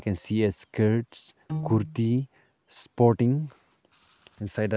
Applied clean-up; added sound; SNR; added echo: none; Piano; 8 dB; none.